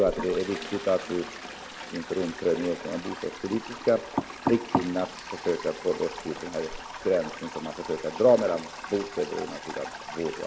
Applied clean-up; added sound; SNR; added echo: none; Toilet flush; 11 dB; none.